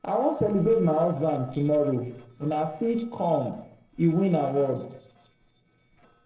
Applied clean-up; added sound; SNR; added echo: neural separator model SepFormer DNS4.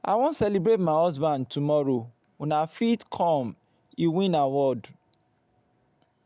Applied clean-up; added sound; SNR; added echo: none; none; none; none.